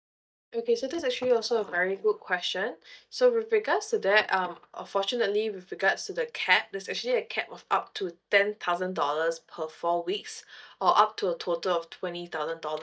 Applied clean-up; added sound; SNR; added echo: neural mask model DeepFilterNet 3.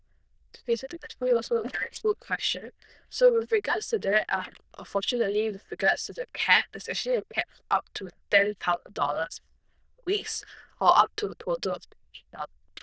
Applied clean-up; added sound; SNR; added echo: neural diffusion model UNIVERSE++.